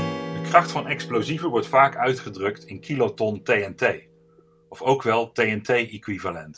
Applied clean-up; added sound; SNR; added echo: none; Strum; 14 dB; none.